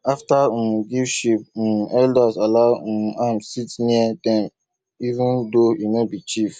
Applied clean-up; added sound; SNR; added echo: none; none; none; none.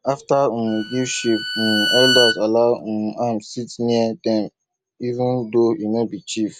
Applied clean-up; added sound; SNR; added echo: none; Bowed string instrument; 3 dB; none.